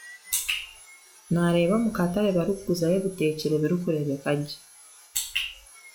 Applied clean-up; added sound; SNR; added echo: classical method log-MMSE.